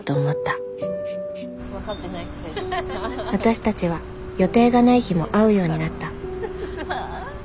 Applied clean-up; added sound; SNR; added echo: none; none; none; none.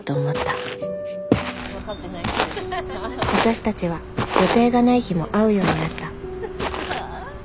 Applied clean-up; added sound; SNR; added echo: none; Walk, footsteps; 5 dB; none.